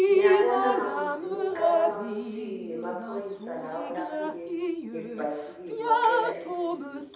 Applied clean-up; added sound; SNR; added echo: none; Drip; -5 dB; reverberation time 1.0 s.